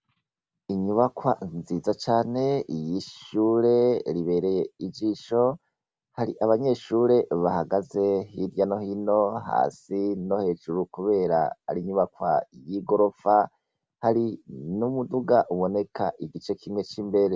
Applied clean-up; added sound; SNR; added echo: none; none; none; none.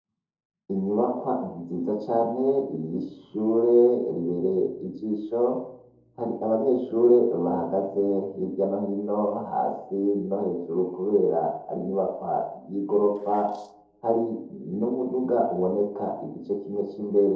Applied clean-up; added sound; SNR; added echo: neural separator model SepFormer DNS4.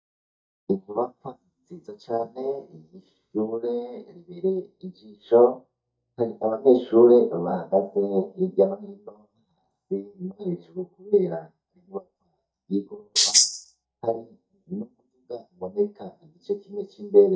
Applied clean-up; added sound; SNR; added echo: neural mask model DeepFilterNet 3.